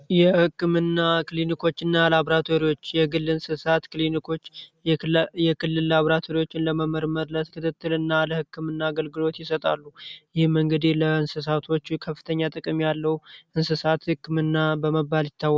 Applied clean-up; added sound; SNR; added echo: none; none; none; none.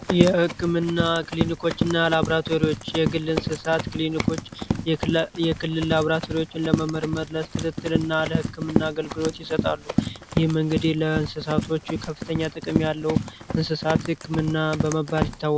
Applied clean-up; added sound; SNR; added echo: none; Run; 4 dB; none.